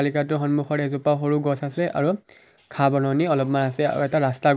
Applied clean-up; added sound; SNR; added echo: none; none; none; none.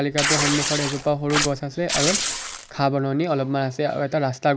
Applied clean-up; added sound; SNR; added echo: none; Tearing; 2 dB; none.